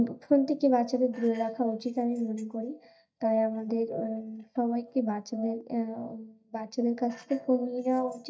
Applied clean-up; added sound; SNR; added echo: neural mask model DeepFilterNet 3.